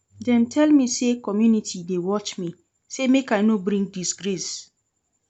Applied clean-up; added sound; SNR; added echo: none; none; none; none.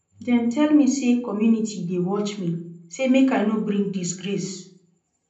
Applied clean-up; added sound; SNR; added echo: none; none; none; reverberation time 0.6 s.